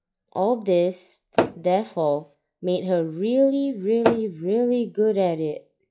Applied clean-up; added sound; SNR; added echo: classical method log-MMSE.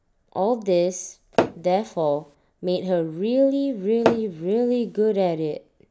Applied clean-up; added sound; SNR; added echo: none; Tap / Hammer; 4 dB; none.